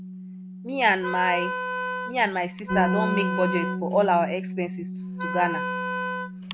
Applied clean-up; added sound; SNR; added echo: none; Bass guitar + Wind instrument, woodwind instrument; 2 dB; none.